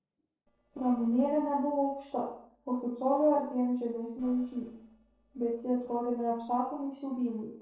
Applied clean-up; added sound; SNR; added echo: neural separator model SepFormer DNS4.